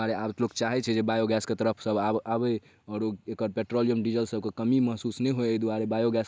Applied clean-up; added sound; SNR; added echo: none; none; none; none.